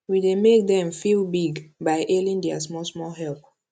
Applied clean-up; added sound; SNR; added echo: none; none; none; none.